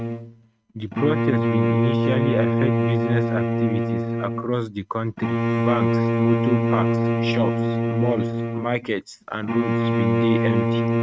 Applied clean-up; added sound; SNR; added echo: neural mask model RNNoise.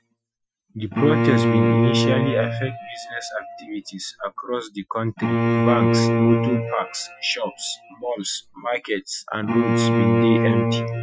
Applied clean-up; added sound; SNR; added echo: classical method Wiener filter.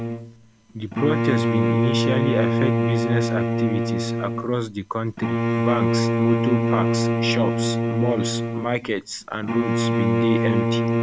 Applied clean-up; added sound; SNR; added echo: none; Bowed string instrument; -4 dB; none.